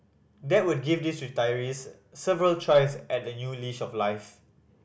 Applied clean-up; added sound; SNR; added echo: none; none; none; none.